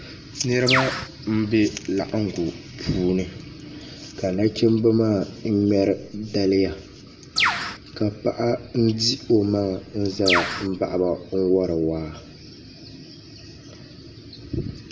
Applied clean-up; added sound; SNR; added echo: none; Bird; -1 dB; reverberation time 0.8 s.